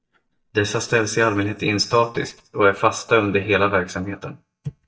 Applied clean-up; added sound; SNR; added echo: neural mask model DeepFilterNet 3.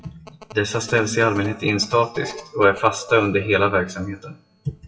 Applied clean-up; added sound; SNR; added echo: classical method WPE with log-MMSE.